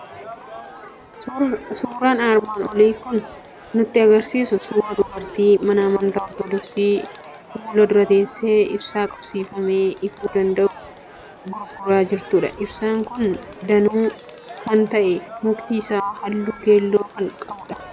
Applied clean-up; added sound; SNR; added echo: none; Crowd; 19 dB; none.